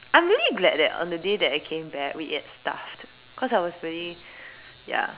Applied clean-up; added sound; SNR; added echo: none; none; none; none.